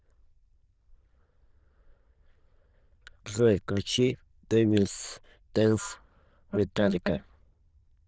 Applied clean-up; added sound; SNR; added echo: neural diffusion model UNIVERSE++.